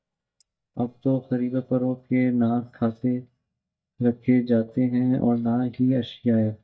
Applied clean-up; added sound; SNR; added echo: neural mask model DeepFilterNet 3.